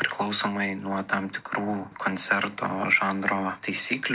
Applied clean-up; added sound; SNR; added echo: none; none; none; none.